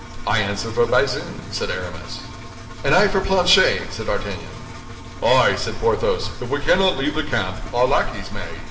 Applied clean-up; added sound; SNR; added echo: none; Engine; 14 dB; reverberation time 1.6 s.